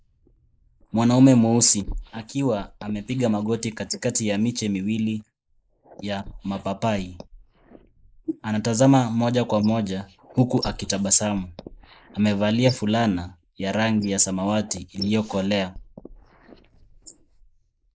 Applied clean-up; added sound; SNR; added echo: neural mask model Resemble Enhance denoiser.